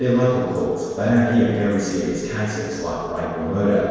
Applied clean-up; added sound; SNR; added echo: neural separator model SepFormer DNS4.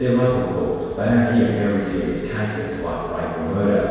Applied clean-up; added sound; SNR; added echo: none; Drum kit; 20 dB; reverberation time 1.9 s.